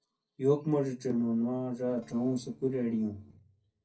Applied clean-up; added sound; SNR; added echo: neural separator model SepFormer DNS4.